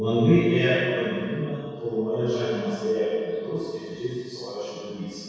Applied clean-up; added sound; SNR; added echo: none; none; none; reverberation time 2.0 s.